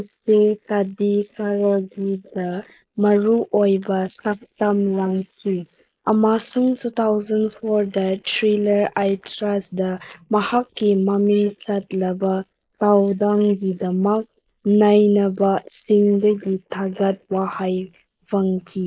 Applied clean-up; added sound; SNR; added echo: neural mask model Resemble Enhance denoiser.